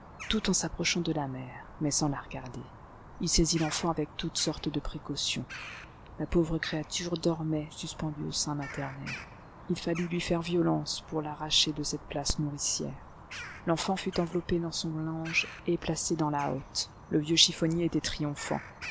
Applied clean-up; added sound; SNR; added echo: none; Bird vocalization, bird call, bird song; 15 dB; none.